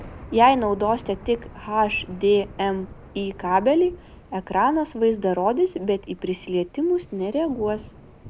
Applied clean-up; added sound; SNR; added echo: none; Thunder / Rain; 19 dB; none.